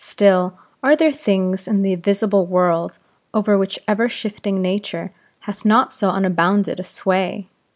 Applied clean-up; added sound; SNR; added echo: none; none; none; none.